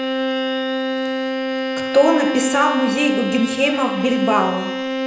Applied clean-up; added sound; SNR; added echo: none; Bowed string instrument; 2 dB; reverberation time 0.8 s.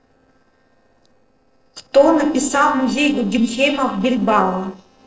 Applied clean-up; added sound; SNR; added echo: neural separator model SepFormer DNS4.